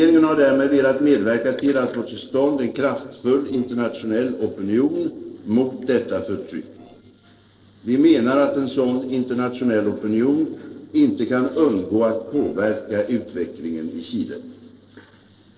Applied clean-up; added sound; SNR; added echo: neural separator model SepFormer DNS4.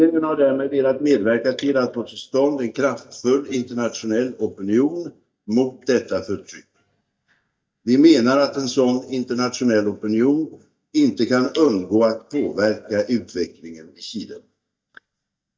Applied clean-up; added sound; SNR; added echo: neural mask model DeepFilterNet 3.